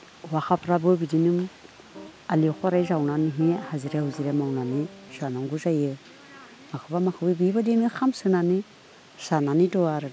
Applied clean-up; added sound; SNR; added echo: none; Piano; 17 dB; none.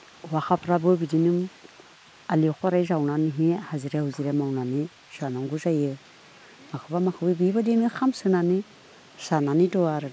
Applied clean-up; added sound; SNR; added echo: neural mask model Resemble Enhance denoiser.